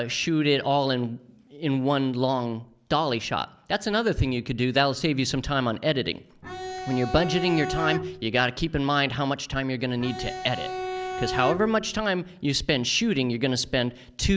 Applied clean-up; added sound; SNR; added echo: none; Bowed string instrument; 7 dB; none.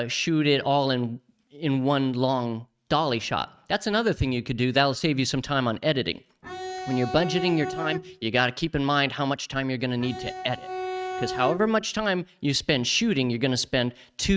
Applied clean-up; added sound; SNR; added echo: neural mask model RNNoise.